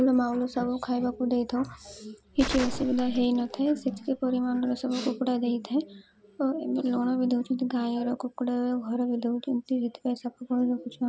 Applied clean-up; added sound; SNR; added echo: none; Gunshot, gunfire; 10 dB; none.